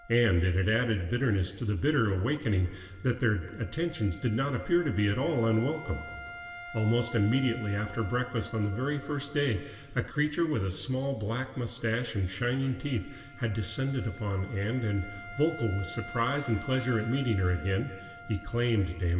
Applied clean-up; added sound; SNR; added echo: none; Wind instrument, woodwind instrument; 18 dB; reverberation time 1.8 s.